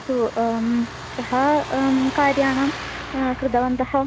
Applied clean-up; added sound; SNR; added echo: none; Truck; 11 dB; none.